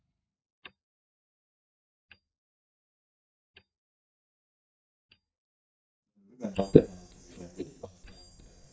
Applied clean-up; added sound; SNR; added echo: neural mask model DeepFilterNet 3.